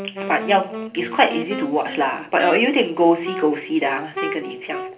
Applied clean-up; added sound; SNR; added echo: none; Wind instrument, woodwind instrument; 10 dB; reverberation time 0.3 s.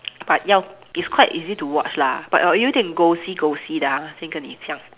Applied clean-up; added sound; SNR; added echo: none; none; none; none.